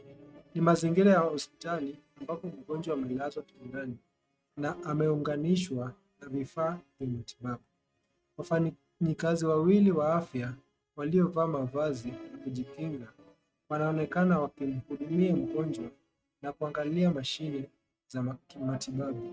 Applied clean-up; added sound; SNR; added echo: neural mask model RNNoise.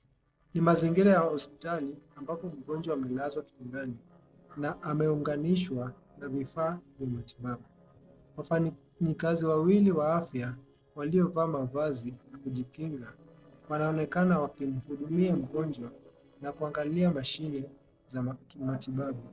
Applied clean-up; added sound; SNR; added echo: neural separator model SepFormer DNS4.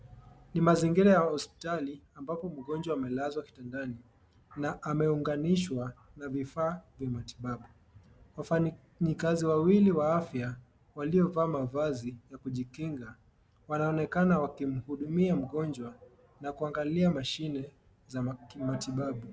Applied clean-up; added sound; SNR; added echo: none; none; none; none.